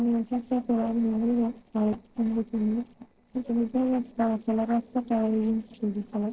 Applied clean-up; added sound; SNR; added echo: neural separator model SepFormer DNS4.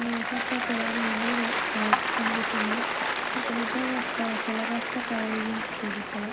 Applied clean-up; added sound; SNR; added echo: none; Chink, clink + Applause / Cheering; -5 dB; none.